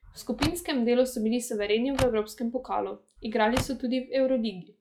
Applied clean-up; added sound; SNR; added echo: classical method log-MMSE.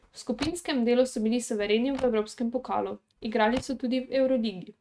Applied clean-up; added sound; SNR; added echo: neural mask model RNNoise.